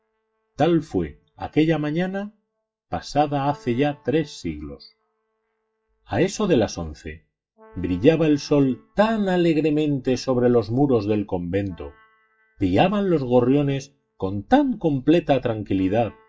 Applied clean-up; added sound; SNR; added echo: classical method WPE with log-MMSE.